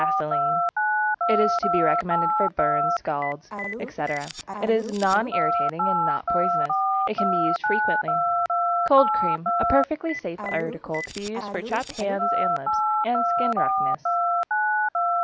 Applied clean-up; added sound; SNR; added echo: none; Telephone; -4 dB; none.